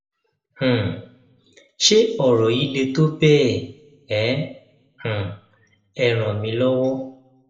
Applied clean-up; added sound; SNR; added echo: none; none; none; reverberation time 0.5 s.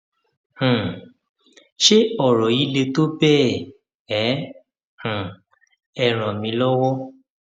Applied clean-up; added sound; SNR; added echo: none; none; none; none.